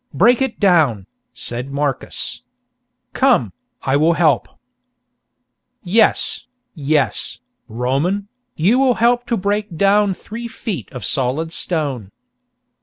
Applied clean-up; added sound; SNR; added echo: none; none; none; none.